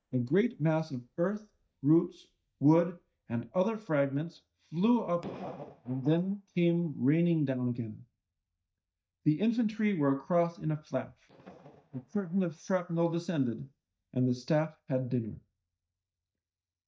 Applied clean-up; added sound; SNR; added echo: neural mask model DeepFilterNet 3.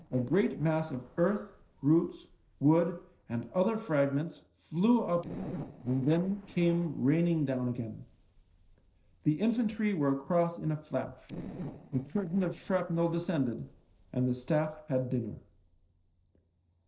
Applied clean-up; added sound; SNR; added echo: neural separator model SepFormer DNS4.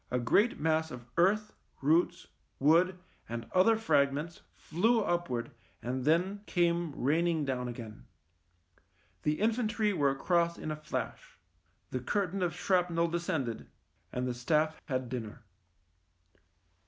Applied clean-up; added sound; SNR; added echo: none; none; none; none.